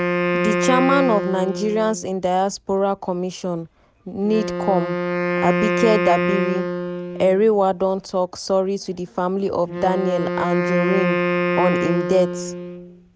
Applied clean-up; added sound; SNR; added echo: none; Wind instrument, woodwind instrument; 3 dB; none.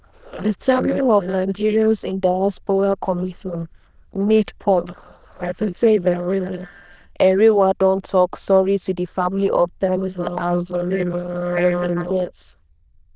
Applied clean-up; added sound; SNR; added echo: neural diffusion model UNIVERSE++.